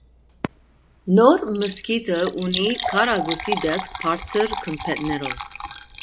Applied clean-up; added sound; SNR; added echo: none; Liquid; 8 dB; none.